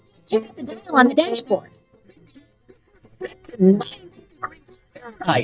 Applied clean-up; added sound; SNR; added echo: neural mask model DeepFilterNet 3.